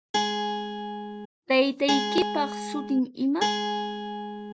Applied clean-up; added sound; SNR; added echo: none; Guitar; 1 dB; none.